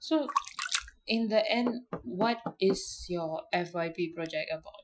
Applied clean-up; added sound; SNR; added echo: classical method Wiener filter.